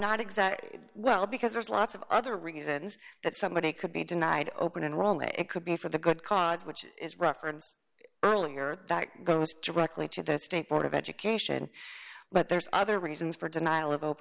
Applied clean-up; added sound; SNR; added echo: none; none; none; none.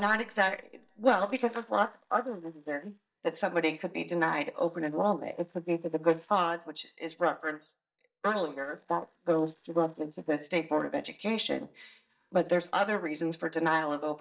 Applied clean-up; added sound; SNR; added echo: neural mask model DeepFilterNet 3.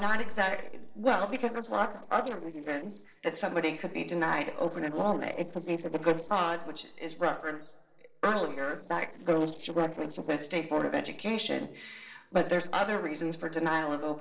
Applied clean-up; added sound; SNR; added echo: neural separator model SepFormer DNS4.